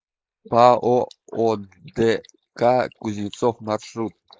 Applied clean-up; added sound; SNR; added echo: neural mask model Resemble Enhance denoiser.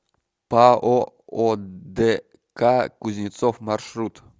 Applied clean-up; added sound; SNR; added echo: none; none; none; none.